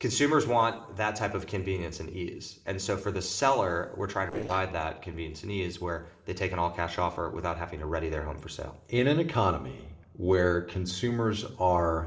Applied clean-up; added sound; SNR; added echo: neural separator model SepFormer DNS4.